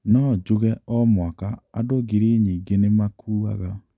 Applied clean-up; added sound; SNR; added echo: none; none; none; none.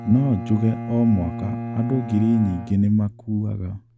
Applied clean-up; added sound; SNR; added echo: none; Bowed string instrument; 10 dB; none.